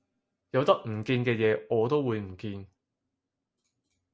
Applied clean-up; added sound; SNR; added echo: none; none; none; none.